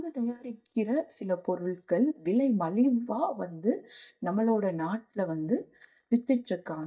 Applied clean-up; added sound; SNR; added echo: neural mask model DeepFilterNet 3.